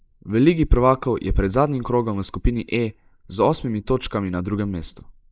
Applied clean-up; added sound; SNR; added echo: neural mask model Resemble Enhance denoiser.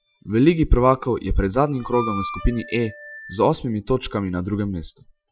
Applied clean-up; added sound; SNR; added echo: classical method Wiener filter.